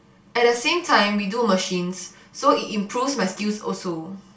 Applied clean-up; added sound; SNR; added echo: none; none; none; reverberation time 0.2 s.